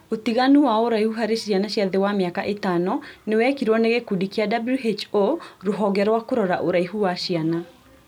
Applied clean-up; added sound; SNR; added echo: none; none; none; none.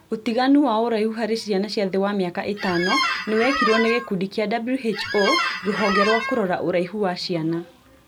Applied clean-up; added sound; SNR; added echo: none; Squeak; 2 dB; none.